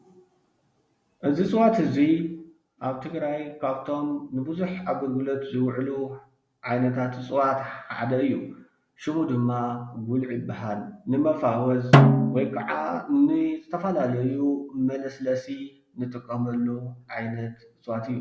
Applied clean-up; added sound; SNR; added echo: none; Snare drum; -4 dB; none.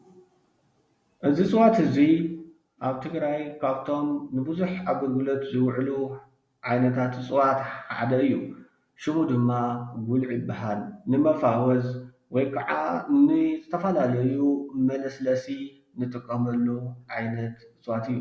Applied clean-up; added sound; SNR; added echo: none; none; none; none.